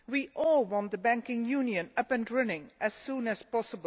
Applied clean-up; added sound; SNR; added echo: none; none; none; none.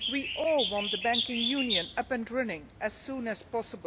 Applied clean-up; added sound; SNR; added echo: none; Bird; 3 dB; none.